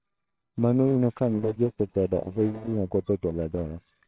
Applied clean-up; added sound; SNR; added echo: neural separator model SepFormer WHAMR!.